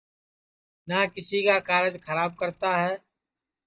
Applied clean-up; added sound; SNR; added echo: neural mask model DeepFilterNet 3.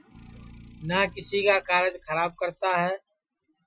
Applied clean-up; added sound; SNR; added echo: classical method Wiener filter.